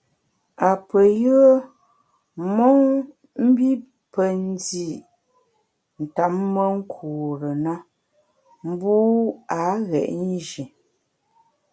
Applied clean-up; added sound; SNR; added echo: none; none; none; none.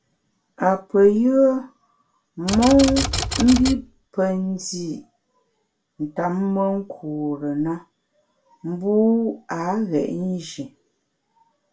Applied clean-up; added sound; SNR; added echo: none; Typewriter; 3 dB; reverberation time 0.2 s.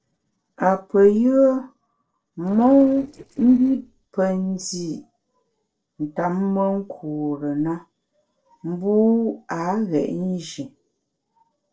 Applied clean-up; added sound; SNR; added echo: neural separator model SepFormer DNS4.